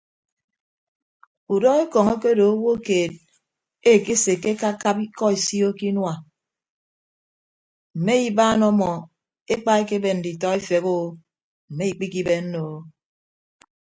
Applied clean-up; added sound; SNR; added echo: none; none; none; none.